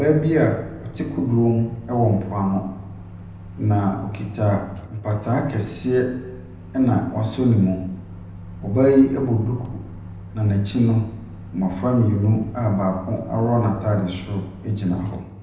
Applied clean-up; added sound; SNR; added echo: none; Microwave oven; 15 dB; reverberation time 0.8 s.